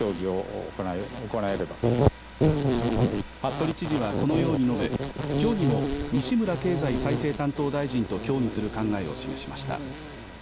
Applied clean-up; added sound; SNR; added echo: none; Insect; 0 dB; none.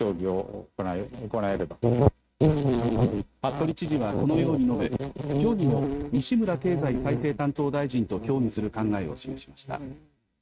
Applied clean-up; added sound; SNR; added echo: neural mask model RNNoise.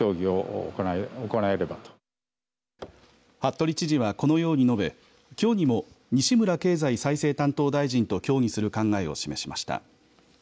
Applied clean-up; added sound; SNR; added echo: none; none; none; none.